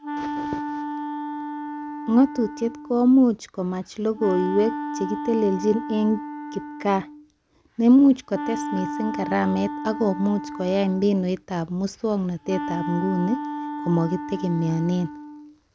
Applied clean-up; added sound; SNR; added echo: none; Wind instrument, woodwind instrument; 9 dB; none.